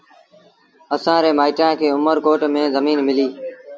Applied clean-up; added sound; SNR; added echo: none; none; none; none.